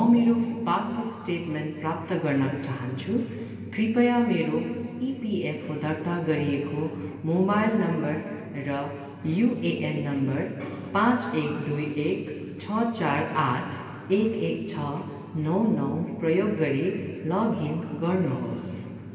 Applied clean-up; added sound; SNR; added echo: none; none; none; reverberation time 2.6 s.